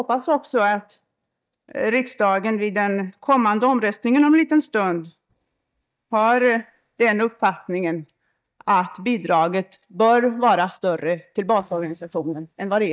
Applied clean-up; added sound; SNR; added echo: neural mask model DeepFilterNet 3.